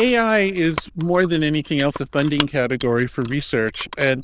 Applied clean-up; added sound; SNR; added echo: neural diffusion model UNIVERSE++.